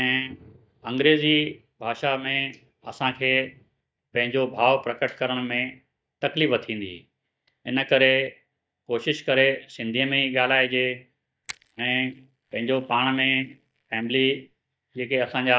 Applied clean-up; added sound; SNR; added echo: neural mask model DeepFilterNet 3.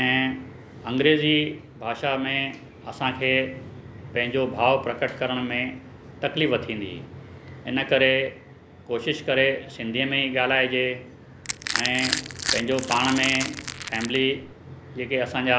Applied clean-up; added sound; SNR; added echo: none; Crushing; 6 dB; none.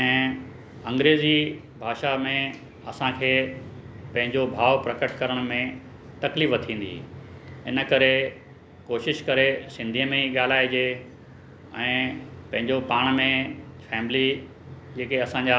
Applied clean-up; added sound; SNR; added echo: none; none; none; none.